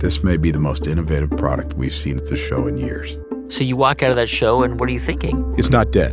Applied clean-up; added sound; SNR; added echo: none; none; none; none.